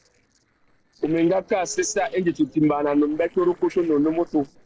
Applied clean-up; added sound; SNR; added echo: neural separator model SepFormer DNS4.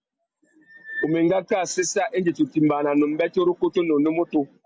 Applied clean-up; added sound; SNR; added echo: none; none; none; none.